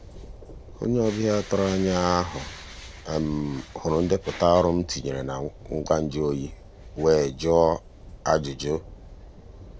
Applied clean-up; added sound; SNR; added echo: none; Train; 18 dB; none.